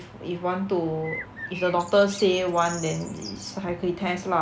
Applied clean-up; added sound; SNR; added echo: none; Bird; 14 dB; none.